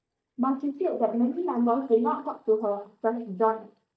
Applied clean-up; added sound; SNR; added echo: neural mask model DeepFilterNet 3.